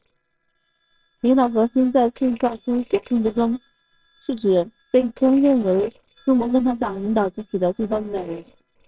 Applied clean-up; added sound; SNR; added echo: neural separator model SepFormer WHAMR!.